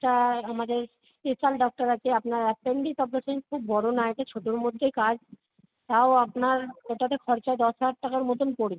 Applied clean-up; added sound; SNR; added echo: none; none; none; none.